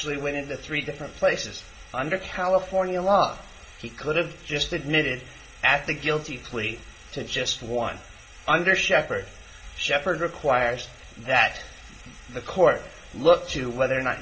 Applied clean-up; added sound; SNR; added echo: none; none; none; reverberation time 0.4 s.